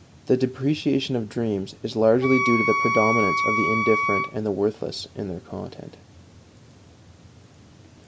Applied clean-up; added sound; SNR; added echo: none; Wind instrument, woodwind instrument; -1 dB; none.